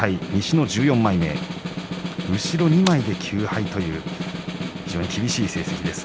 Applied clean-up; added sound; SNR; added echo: none; Snare drum; 7 dB; none.